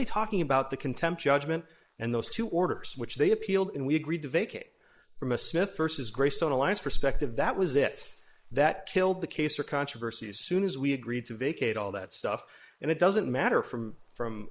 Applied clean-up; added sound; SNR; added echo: neural mask model Resemble Enhance denoiser.